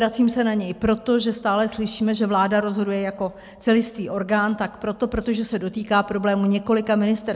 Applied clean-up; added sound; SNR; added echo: none; none; none; none.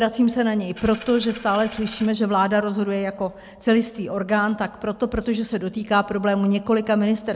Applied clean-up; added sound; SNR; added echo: none; Coin (dropping); 18 dB; none.